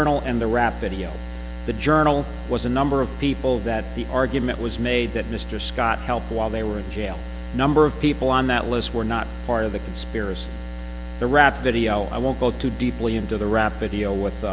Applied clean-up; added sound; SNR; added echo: none; none; none; none.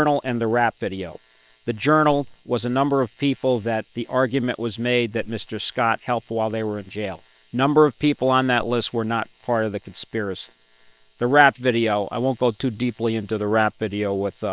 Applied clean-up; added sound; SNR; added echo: neural separator model SepFormer WHAM!.